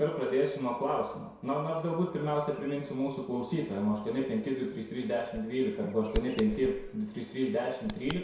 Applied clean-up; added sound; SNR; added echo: none; Bird vocalization, bird call, bird song; 15 dB; reverberation time 0.7 s.